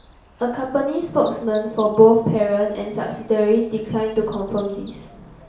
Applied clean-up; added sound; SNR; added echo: none; Bird vocalization, bird call, bird song; 18 dB; reverberation time 0.6 s.